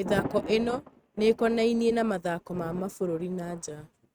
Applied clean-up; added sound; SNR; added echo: neural mask model RNNoise.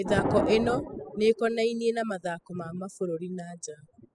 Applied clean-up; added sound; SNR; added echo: classical method spectral subtraction.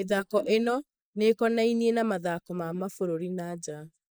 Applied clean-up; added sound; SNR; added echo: neural mask model Resemble Enhance denoiser.